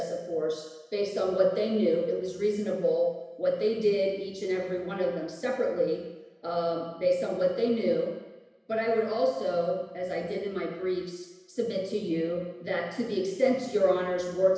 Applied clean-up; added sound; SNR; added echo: none; none; none; reverberation time 1.0 s.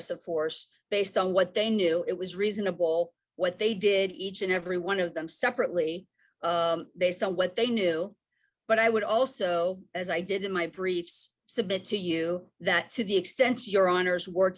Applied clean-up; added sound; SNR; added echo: none; none; none; none.